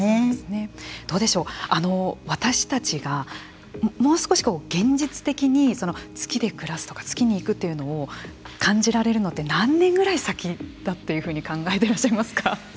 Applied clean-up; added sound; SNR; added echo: none; none; none; none.